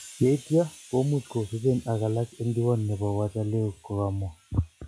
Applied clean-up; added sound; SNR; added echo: classical method log-MMSE.